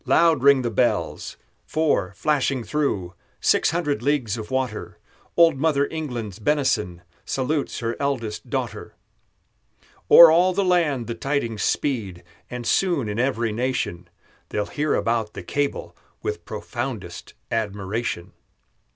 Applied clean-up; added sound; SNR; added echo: none; none; none; none.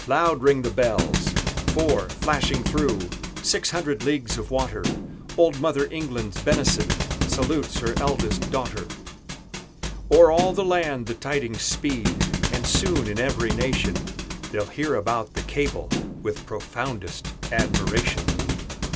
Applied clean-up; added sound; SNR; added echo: none; Thump, thud; 3 dB; none.